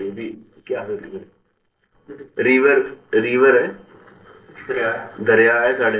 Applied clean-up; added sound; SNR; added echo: neural separator model SepFormer DNS4.